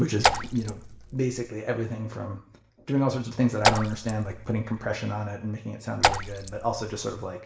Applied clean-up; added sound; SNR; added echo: none; Raindrop / Splash, splatter; 0 dB; reverberation time 0.6 s.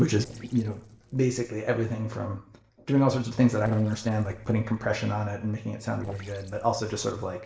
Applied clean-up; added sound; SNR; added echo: neural separator model SepFormer DNS4.